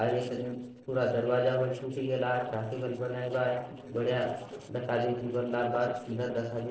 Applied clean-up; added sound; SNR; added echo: neural separator model SepFormer DNS4.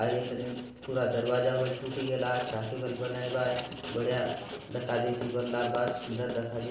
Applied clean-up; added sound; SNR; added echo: none; Writing; 8 dB; reverberation time 0.8 s.